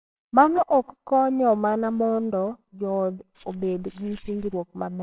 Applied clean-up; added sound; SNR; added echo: neural separator model SepFormer WHAMR!.